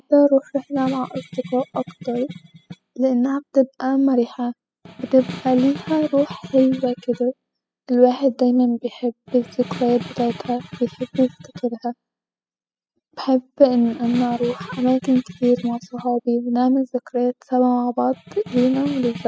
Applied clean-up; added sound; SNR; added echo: classical method spectral subtraction.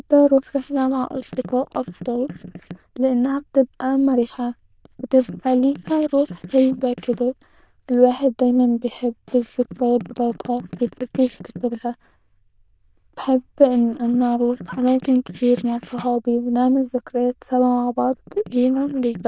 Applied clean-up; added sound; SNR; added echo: neural diffusion model UNIVERSE++.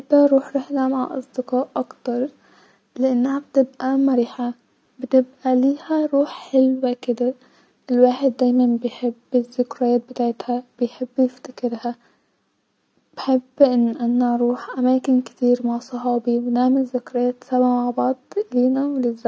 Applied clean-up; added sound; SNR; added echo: none; none; none; none.